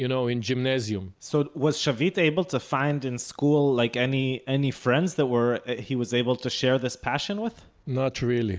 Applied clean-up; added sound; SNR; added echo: none; none; none; none.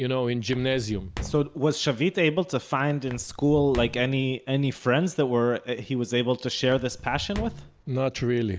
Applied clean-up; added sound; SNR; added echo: none; Walk, footsteps; 13 dB; none.